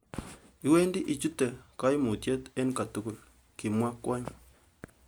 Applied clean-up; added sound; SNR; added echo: none; none; none; none.